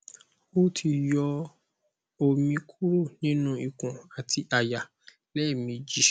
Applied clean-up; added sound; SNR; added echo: none; none; none; none.